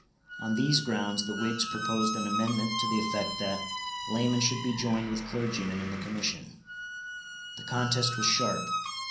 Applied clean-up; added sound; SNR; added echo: none; Squeak; 5 dB; reverberation time 0.6 s.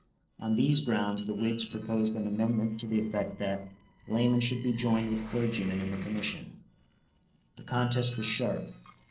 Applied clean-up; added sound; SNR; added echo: neural separator model SepFormer DNS4.